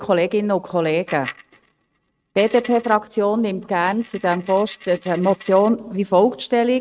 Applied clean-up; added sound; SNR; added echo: neural mask model RNNoise.